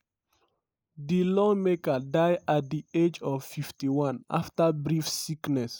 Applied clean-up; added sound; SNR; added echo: neural mask model Resemble Enhance denoiser.